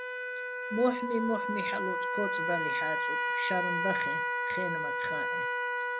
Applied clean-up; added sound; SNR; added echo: none; Trumpet; -3 dB; none.